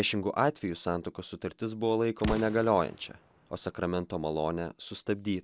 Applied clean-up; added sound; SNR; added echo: none; Explosion; 14 dB; none.